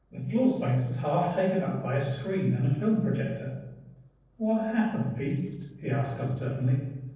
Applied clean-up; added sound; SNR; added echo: neural separator model SepFormer DNS4.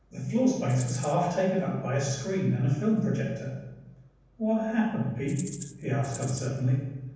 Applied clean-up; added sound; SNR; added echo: none; Rattle (instrument); 16 dB; reverberation time 1.1 s.